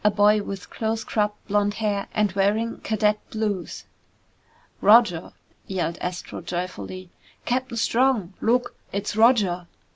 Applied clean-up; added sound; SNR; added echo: none; none; none; none.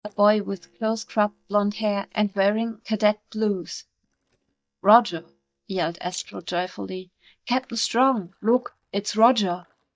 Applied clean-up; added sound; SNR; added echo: neural mask model DeepFilterNet 3.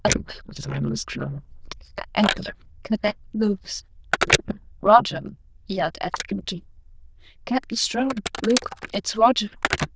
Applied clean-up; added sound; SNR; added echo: neural diffusion model UNIVERSE++.